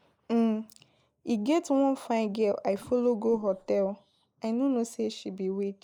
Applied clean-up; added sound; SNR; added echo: neural mask model Resemble Enhance denoiser.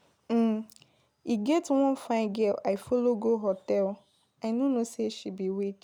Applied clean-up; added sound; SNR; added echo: none; none; none; none.